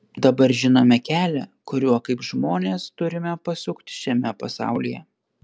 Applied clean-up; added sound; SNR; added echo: none; none; none; none.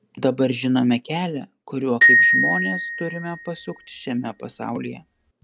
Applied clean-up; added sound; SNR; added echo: none; Glockenspiel; -4 dB; none.